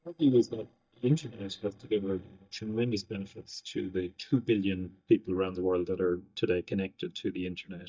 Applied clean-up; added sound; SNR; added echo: neural mask model DeepFilterNet 3.